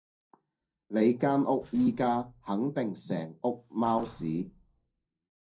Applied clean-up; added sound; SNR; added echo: neural separator model SepFormer DNS4.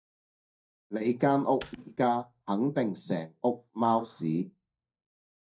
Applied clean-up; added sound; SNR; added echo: neural mask model DeepFilterNet 3.